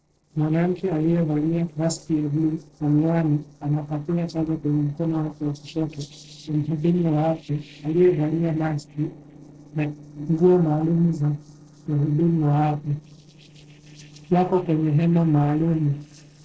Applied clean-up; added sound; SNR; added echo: neural separator model SepFormer DNS4.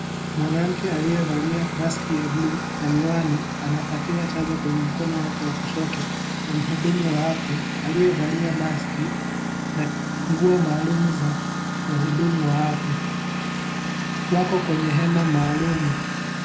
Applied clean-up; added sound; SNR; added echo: none; Engine; 3 dB; reverberation time 1.2 s.